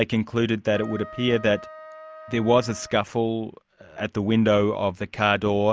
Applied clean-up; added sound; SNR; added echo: none; Trumpet; 18 dB; none.